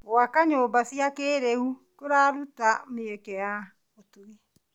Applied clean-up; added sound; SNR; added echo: none; none; none; none.